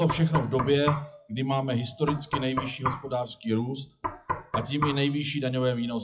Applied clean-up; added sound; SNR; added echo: classical method WPE with log-MMSE.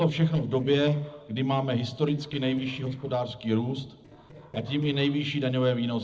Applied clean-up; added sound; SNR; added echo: neural separator model SepFormer DNS4.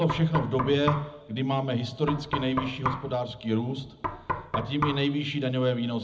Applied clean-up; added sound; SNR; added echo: none; Knock; 7 dB; reverberation time 0.4 s.